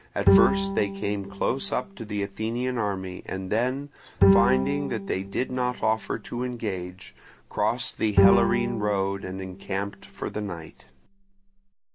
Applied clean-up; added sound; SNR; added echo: none; Bowed string instrument; 0 dB; none.